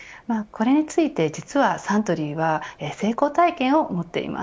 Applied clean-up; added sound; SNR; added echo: none; none; none; none.